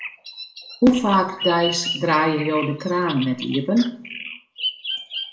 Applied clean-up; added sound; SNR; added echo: none; Bird vocalization, bird call, bird song; 10 dB; reverberation time 0.6 s.